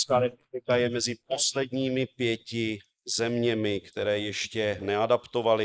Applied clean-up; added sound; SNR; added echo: neural mask model Resemble Enhance denoiser.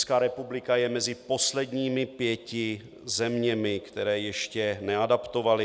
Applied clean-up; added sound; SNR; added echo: none; none; none; none.